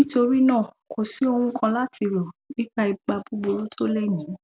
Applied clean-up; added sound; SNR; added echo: none; none; none; none.